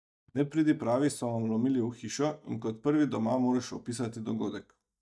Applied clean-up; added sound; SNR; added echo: neural mask model DeepFilterNet 3.